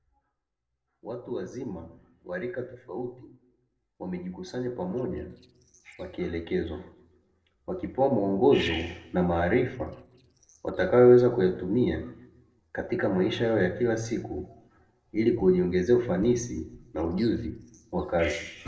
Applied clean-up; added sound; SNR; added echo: neural separator model SepFormer DNS4.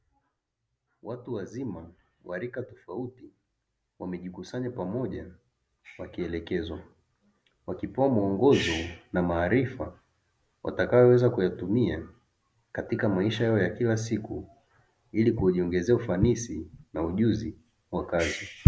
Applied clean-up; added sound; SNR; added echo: none; none; none; none.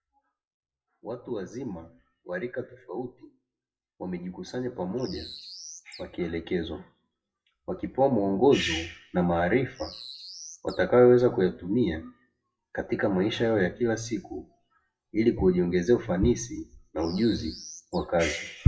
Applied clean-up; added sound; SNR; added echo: classical method WPE with log-MMSE.